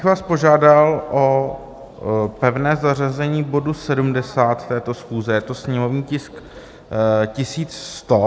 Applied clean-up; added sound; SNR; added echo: none; none; none; none.